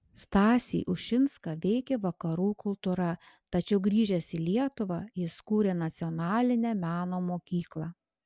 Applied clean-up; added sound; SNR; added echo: none; none; none; none.